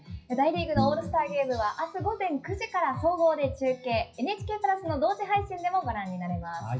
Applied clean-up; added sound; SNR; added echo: classical method WPE with log-MMSE.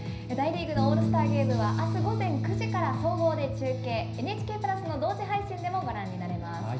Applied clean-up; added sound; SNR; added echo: none; Bass guitar; 0 dB; reverberation time 0.5 s.